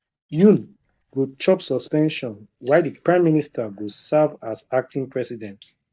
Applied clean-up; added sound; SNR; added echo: neural mask model DeepFilterNet 3.